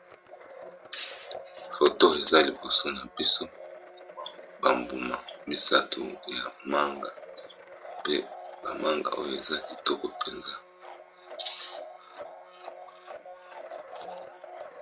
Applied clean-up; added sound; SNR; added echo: none; Domestic sounds, home sounds; 14 dB; none.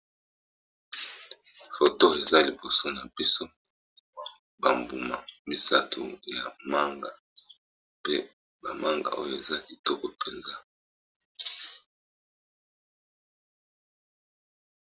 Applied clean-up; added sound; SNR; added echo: none; none; none; none.